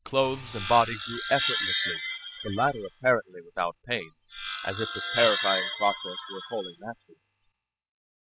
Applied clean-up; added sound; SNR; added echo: classical method spectral subtraction.